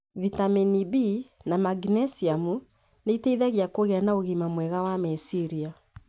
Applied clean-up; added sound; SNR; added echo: none; none; none; none.